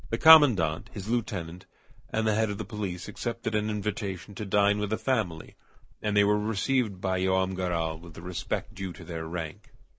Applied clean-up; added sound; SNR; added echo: none; Insect; 17 dB; none.